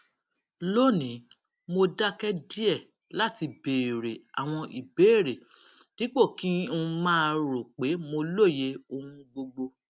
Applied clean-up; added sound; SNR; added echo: none; none; none; none.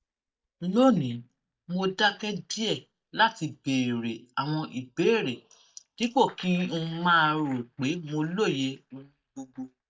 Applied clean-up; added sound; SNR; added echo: neural mask model DeepFilterNet 3.